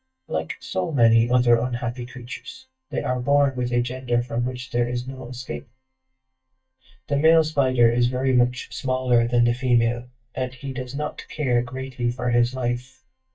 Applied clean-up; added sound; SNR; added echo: neural mask model DeepFilterNet 3.